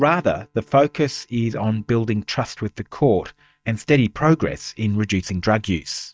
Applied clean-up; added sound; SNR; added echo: neural mask model DeepFilterNet 3.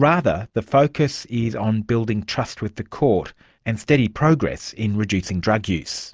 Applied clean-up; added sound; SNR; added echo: none; none; none; none.